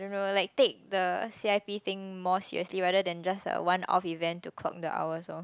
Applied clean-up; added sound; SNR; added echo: none; none; none; none.